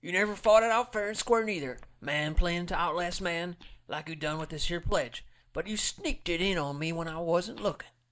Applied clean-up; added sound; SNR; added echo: neural mask model DeepFilterNet 3.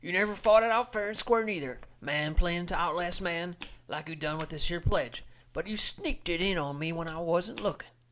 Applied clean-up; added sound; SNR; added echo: none; Walk, footsteps; 20 dB; none.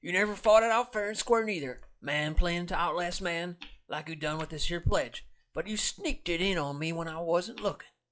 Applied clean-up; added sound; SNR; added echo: classical method log-MMSE.